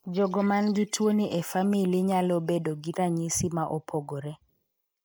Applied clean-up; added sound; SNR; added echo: neural mask model Resemble Enhance denoiser.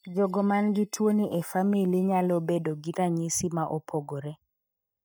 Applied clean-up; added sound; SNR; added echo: neural mask model DeepFilterNet 3.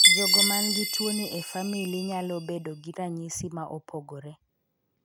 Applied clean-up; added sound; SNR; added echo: none; Chime; -5 dB; none.